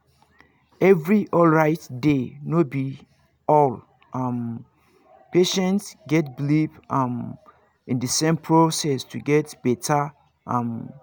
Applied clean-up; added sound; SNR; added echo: none; none; none; none.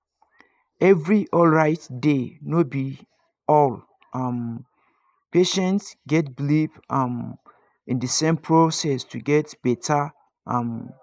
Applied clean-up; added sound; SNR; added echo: neural mask model Resemble Enhance denoiser.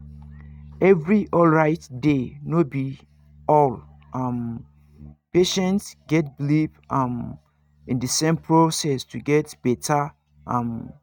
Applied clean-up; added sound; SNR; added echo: neural mask model RNNoise.